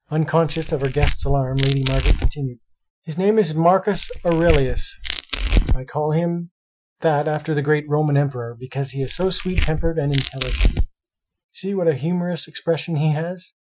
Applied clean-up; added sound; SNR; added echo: classical method Wiener filter.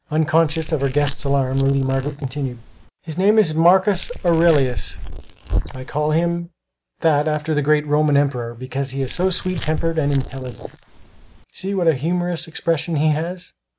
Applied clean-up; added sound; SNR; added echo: neural mask model Resemble Enhance denoiser.